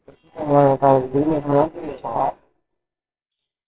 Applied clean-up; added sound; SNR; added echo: neural separator model SepFormer WHAMR!.